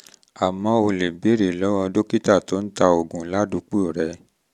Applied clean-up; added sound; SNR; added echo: none; none; none; none.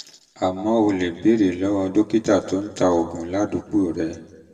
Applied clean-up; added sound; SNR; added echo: none; none; none; reverberation time 0.9 s.